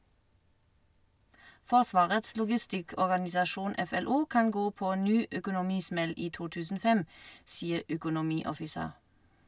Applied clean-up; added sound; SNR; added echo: none; none; none; none.